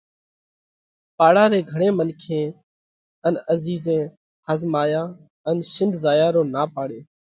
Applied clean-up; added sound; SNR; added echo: none; none; none; none.